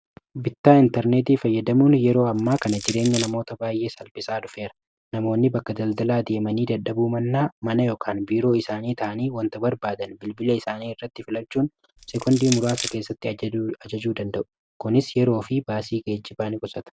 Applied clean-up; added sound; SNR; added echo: none; Crushing; 9 dB; none.